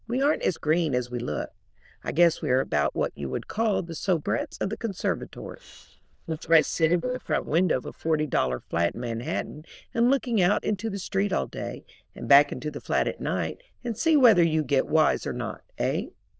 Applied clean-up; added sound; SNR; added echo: neural diffusion model UNIVERSE++.